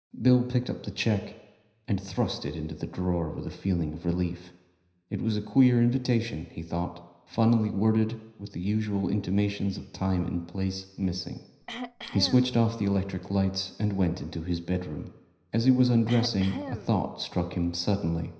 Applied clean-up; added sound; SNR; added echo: none; Cough; 11 dB; reverberation time 0.9 s.